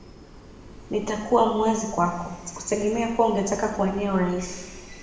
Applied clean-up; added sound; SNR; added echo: none; Train; 17 dB; reverberation time 0.9 s.